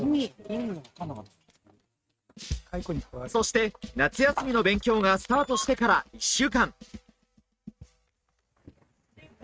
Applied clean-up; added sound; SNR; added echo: neural mask model RNNoise.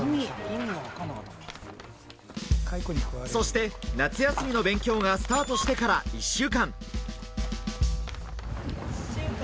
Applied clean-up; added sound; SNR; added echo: none; Crumpling, crinkling; 18 dB; none.